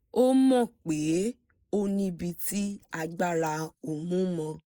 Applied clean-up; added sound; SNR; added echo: neural mask model Resemble Enhance denoiser.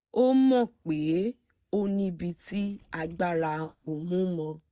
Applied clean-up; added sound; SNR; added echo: neural mask model DeepFilterNet 3.